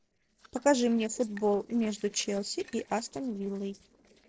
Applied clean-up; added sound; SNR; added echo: neural separator model SepFormer DNS4.